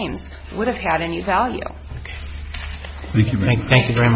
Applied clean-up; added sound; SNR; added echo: none; none; none; none.